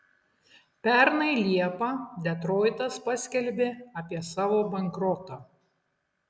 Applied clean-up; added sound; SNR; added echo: none; none; none; none.